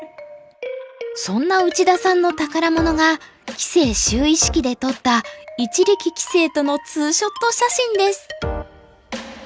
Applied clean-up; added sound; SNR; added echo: none; none; none; none.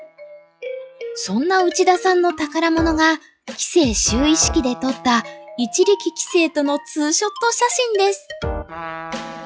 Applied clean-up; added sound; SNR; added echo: classical method log-MMSE.